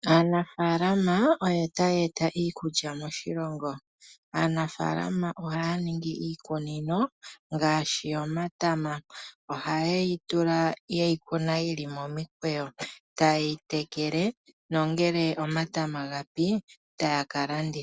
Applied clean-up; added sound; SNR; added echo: none; none; none; none.